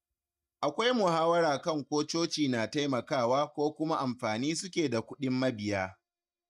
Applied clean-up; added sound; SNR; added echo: neural mask model DeepFilterNet 3.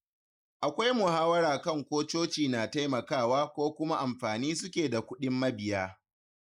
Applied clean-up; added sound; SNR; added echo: neural mask model Resemble Enhance denoiser.